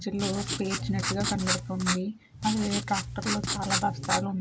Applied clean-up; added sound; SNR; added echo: none; Writing; 2 dB; none.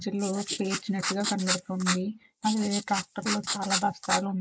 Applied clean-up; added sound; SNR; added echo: neural mask model Resemble Enhance denoiser.